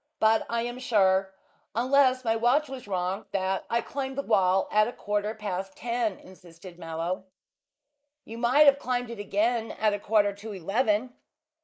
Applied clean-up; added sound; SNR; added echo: neural mask model Resemble Enhance denoiser.